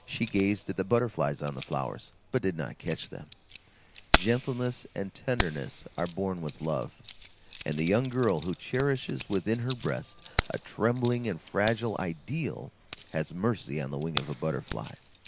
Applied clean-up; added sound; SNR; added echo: none; Keys jangling; 8 dB; none.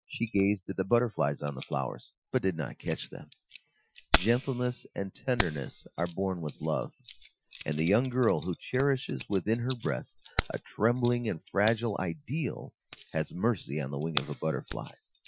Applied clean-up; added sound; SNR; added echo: classical method Wiener filter.